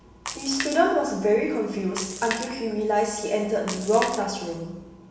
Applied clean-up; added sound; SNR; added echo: none; Splash, splatter; 13 dB; reverberation time 0.9 s.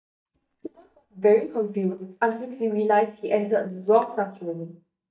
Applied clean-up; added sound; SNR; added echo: neural mask model DeepFilterNet 3.